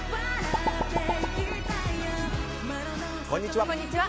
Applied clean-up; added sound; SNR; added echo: none; none; none; none.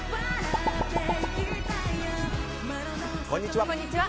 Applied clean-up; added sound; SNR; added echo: none; Scratching (performance technique); 13 dB; none.